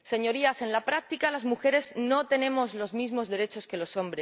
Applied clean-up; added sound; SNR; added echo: none; none; none; none.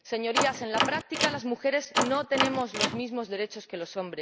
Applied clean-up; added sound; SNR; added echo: none; Door; 0 dB; none.